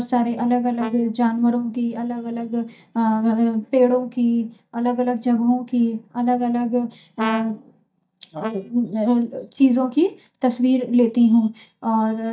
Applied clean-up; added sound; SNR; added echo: neural mask model DeepFilterNet 3.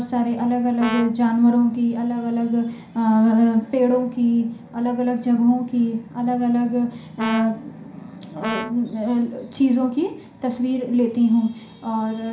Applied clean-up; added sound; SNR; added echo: none; Brass instrument; 13 dB; reverberation time 0.5 s.